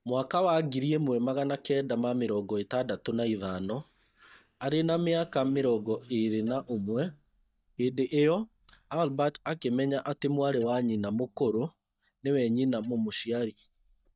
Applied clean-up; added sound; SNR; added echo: neural mask model DeepFilterNet 3.